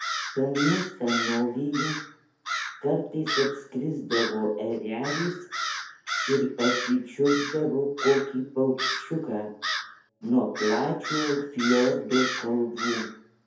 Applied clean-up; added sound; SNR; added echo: none; Crow; 6 dB; reverberation time 0.5 s.